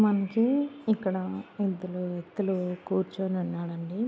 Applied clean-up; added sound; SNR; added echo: none; none; none; none.